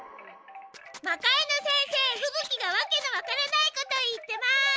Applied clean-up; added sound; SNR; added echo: none; Wind chime; 20 dB; none.